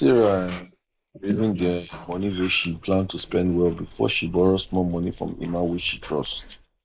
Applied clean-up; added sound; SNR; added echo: neural mask model Resemble Enhance denoiser.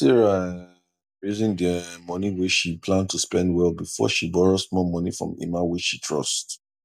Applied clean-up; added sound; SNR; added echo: none; none; none; none.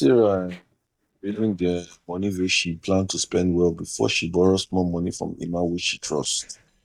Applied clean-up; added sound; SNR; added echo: neural mask model DeepFilterNet 3.